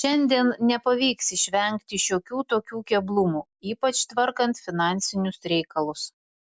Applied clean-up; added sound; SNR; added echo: none; none; none; none.